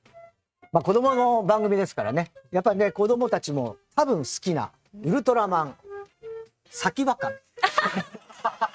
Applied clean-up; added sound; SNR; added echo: neural mask model RNNoise.